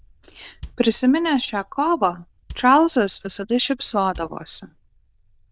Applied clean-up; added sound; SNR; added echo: neural diffusion model UNIVERSE++.